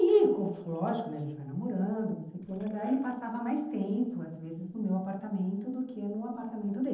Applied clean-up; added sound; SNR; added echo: neural separator model SepFormer DNS4.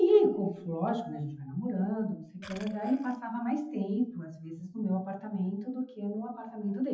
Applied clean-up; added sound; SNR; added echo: classical method WPE with log-MMSE.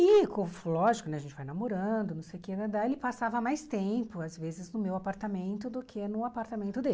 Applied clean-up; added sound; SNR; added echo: none; none; none; none.